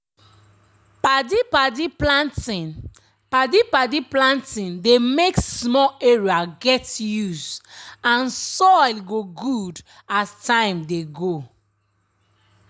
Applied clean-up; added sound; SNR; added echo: none; none; none; none.